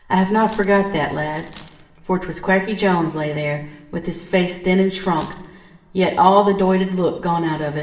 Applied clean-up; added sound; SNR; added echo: none; Coin (dropping); 13 dB; reverberation time 1.4 s.